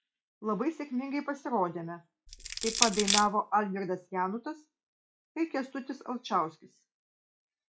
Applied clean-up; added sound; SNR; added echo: classical method log-MMSE.